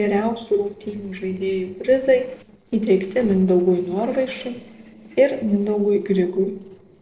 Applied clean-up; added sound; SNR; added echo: neural separator model SepFormer DNS4.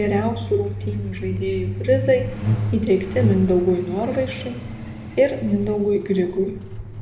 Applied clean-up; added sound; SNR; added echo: none; Truck; 5 dB; reverberation time 0.7 s.